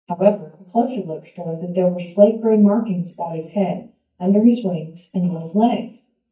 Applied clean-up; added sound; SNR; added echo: neural mask model DeepFilterNet 3.